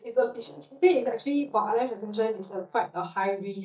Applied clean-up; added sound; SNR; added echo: neural mask model DeepFilterNet 3.